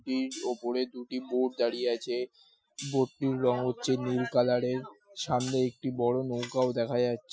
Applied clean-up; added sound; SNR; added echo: classical method Wiener filter.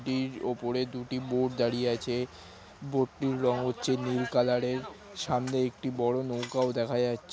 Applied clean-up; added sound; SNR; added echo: none; none; none; none.